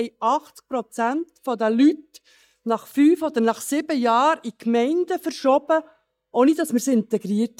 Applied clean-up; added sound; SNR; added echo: neural mask model DeepFilterNet 3.